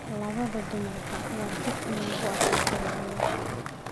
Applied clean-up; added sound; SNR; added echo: none; Skateboard; -5 dB; none.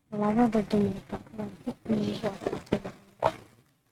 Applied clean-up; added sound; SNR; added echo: neural mask model RNNoise.